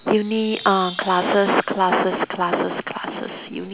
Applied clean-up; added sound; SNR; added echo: none; Chime; 20 dB; none.